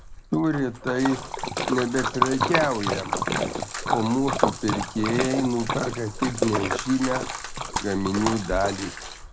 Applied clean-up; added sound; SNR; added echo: none; Splash, splatter; 2 dB; none.